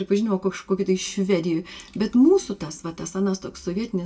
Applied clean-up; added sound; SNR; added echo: none; none; none; reverberation time 0.2 s.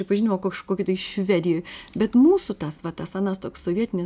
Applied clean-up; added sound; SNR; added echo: none; none; none; none.